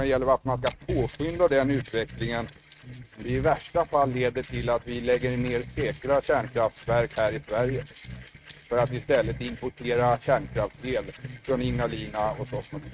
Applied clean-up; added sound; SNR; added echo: neural mask model RNNoise.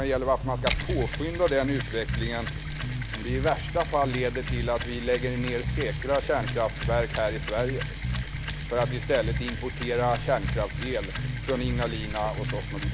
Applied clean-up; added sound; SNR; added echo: none; Bass guitar + Mechanisms; 0 dB; none.